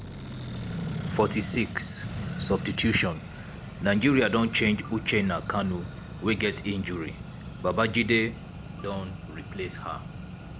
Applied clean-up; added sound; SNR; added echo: none; Accelerating, revving, vroom; 8 dB; none.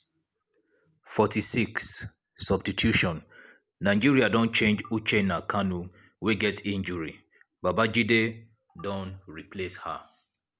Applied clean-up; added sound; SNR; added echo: none; none; none; none.